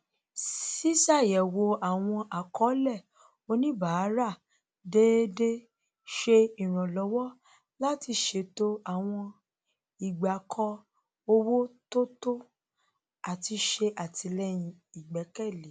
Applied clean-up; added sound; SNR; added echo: none; none; none; none.